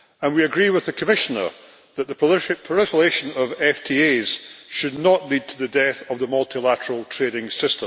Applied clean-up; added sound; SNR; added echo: none; none; none; none.